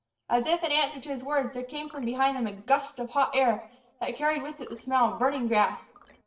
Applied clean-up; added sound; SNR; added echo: neural separator model SepFormer DNS4.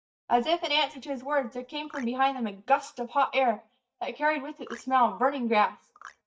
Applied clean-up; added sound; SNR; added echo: neural mask model DeepFilterNet 3.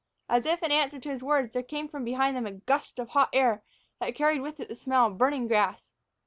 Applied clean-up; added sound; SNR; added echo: none; none; none; none.